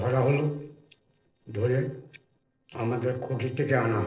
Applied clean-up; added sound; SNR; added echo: neural separator model SepFormer DNS4.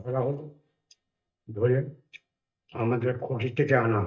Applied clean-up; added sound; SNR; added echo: neural mask model DeepFilterNet 3.